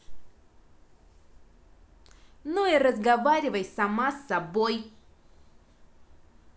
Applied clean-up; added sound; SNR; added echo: none; none; none; none.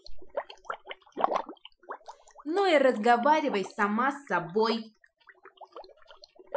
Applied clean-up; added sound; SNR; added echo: classical method Wiener filter.